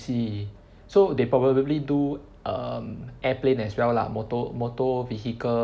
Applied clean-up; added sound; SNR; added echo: none; none; none; none.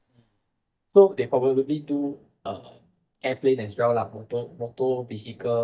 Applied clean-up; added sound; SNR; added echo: neural mask model DeepFilterNet 3.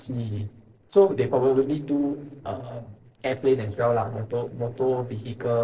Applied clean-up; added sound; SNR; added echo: neural separator model SepFormer DNS4.